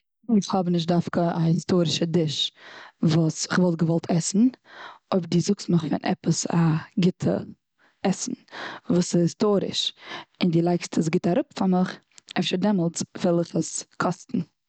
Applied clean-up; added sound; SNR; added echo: none; none; none; none.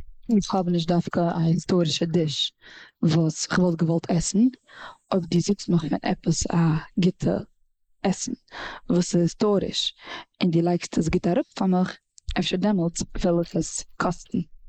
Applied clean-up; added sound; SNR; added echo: neural mask model Resemble Enhance denoiser.